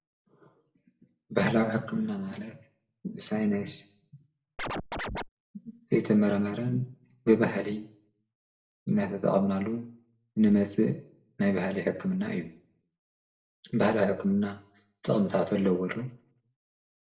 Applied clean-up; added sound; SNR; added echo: none; Scratching (performance technique); 5 dB; reverberation time 0.4 s.